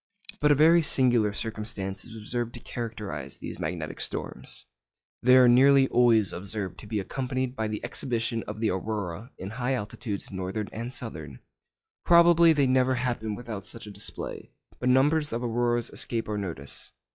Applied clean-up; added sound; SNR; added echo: classical method log-MMSE.